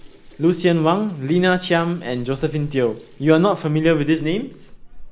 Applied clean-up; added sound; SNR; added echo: none; Sink (filling or washing) / Water tap, faucet; 19 dB; none.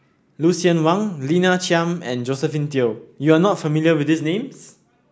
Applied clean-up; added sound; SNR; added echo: none; none; none; none.